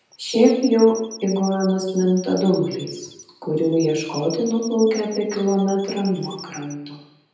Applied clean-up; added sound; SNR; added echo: none; Squeak / Chirp, tweet; 18 dB; reverberation time 0.9 s.